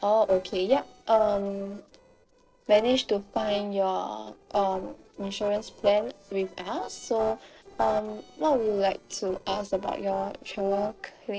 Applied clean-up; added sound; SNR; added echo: neural separator model SepFormer DNS4.